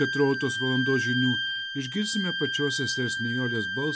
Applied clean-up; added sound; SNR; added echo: none; Wind instrument, woodwind instrument; 2 dB; none.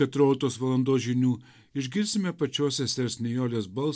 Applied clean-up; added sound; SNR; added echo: none; none; none; none.